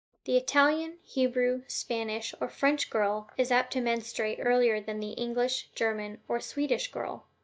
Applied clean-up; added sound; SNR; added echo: neural mask model DeepFilterNet 3.